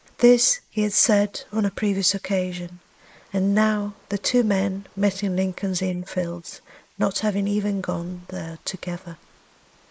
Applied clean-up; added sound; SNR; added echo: neural mask model Resemble Enhance denoiser.